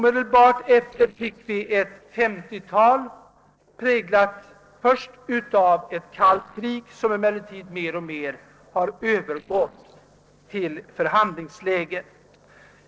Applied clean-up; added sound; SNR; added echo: neural separator model SepFormer DNS4.